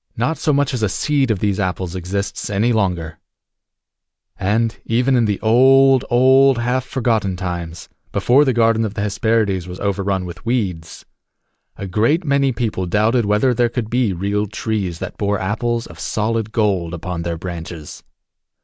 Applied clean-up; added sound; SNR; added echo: none; none; none; none.